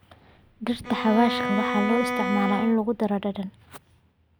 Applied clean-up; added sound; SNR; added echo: none; Bowed string instrument; 4 dB; none.